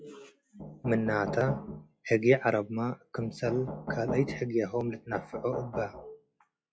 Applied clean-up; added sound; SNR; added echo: classical method log-MMSE.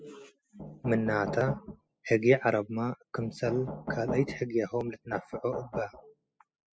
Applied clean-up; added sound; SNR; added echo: classical method spectral subtraction.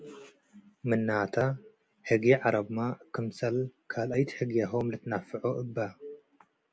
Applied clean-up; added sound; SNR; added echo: none; none; none; none.